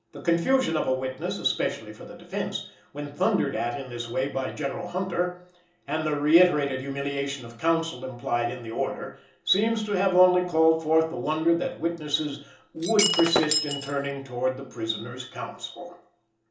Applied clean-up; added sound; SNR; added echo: none; Shatter; 1 dB; reverberation time 0.8 s.